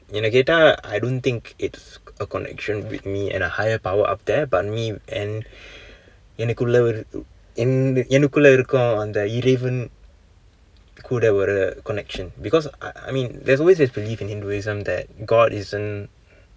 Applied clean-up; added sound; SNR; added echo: none; none; none; none.